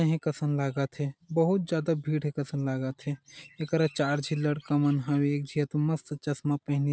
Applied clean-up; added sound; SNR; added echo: none; none; none; none.